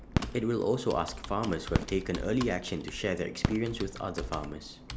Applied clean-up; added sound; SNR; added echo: none; Fireworks + Computer keyboard; 5 dB; none.